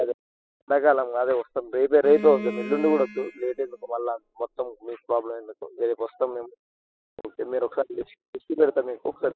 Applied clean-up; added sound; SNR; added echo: classical method spectral subtraction.